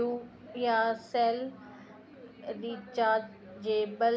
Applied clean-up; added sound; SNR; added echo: none; none; none; none.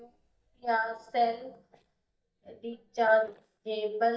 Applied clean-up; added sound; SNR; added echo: neural mask model DeepFilterNet 3.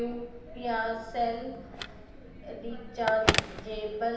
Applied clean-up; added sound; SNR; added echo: none; Telephone; 2 dB; reverberation time 0.9 s.